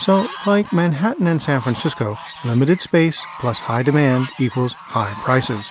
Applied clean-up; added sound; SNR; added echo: none; Fowl; 17 dB; none.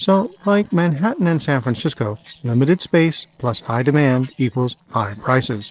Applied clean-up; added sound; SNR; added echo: neural separator model SepFormer DNS4.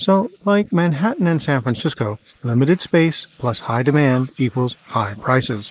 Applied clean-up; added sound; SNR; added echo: neural mask model Resemble Enhance denoiser.